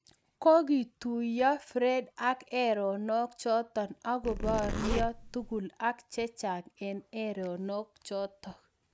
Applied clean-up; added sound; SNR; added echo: none; Zipper (clothing); 3 dB; none.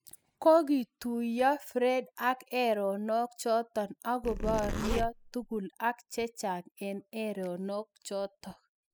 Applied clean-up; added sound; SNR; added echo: classical method spectral subtraction.